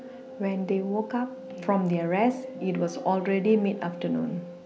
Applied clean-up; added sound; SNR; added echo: none; Wind instrument, woodwind instrument; 15 dB; none.